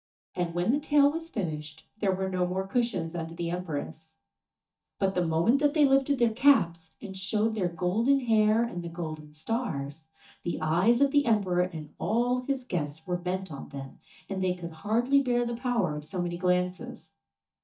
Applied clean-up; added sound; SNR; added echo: neural mask model DeepFilterNet 3.